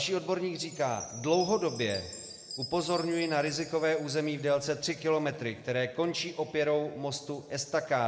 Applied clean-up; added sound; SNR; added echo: none; Chime; 17 dB; reverberation time 1.4 s.